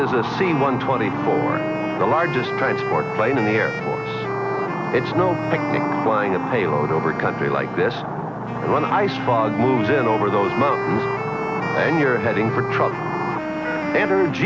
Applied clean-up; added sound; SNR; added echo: none; Wind instrument, woodwind instrument; 6 dB; none.